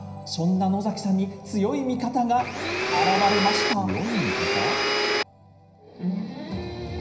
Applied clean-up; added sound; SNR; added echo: none; Domestic sounds, home sounds; -1 dB; reverberation time 0.9 s.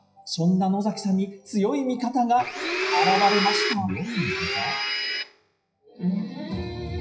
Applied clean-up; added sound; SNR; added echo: classical method WPE with log-MMSE.